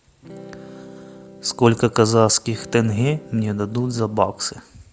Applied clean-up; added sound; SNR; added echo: none; Electric guitar / Strum; 20 dB; none.